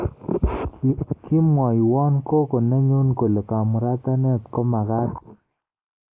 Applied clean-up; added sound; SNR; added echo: neural mask model Resemble Enhance denoiser.